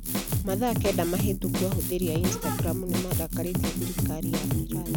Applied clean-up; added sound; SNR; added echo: none; Drum kit; -4 dB; none.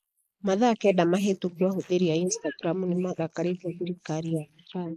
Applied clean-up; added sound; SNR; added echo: neural mask model Resemble Enhance denoiser.